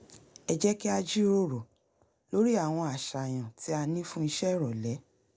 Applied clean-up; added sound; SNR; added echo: none; none; none; none.